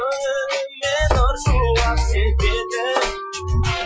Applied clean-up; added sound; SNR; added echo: classical method Wiener filter.